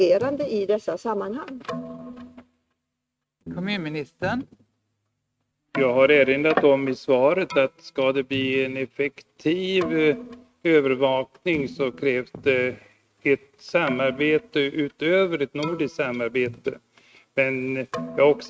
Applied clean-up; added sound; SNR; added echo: neural mask model RNNoise.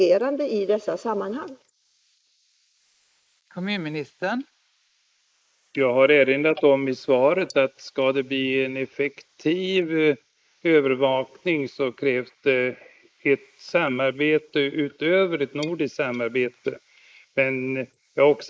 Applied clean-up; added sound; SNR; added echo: neural mask model Resemble Enhance denoiser.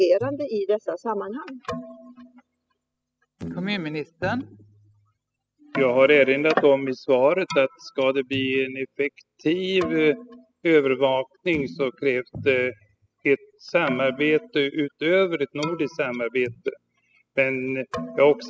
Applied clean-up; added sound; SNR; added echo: classical method spectral subtraction.